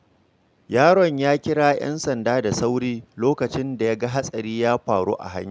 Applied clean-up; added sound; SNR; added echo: none; none; none; none.